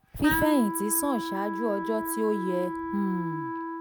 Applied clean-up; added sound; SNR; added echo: none; Wind instrument, woodwind instrument; 3 dB; none.